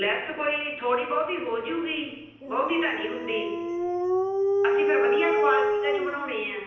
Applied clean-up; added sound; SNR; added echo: none; Dog; -1 dB; reverberation time 0.9 s.